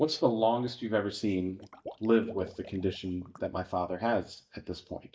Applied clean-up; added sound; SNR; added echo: neural mask model DeepFilterNet 3.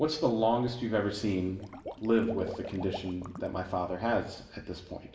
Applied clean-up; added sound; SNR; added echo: none; Water / Liquid; 13 dB; reverberation time 0.7 s.